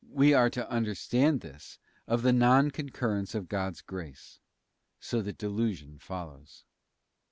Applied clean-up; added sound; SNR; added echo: none; none; none; none.